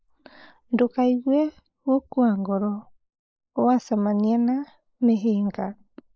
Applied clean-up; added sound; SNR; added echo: neural mask model Resemble Enhance denoiser.